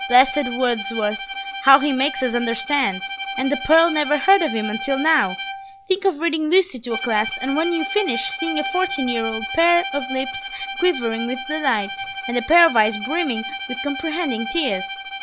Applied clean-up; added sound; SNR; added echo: none; Bowed string instrument; 8 dB; none.